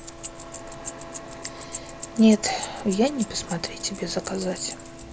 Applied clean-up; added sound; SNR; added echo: none; Keys jangling + Printer; 11 dB; none.